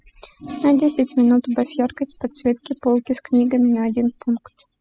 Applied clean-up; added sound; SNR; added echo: classical method spectral subtraction.